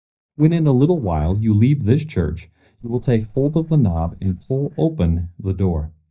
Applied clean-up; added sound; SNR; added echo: neural mask model DeepFilterNet 3.